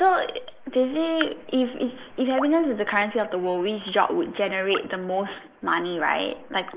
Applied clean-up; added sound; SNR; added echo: neural mask model Resemble Enhance denoiser.